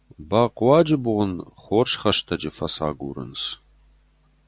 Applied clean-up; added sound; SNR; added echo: none; none; none; none.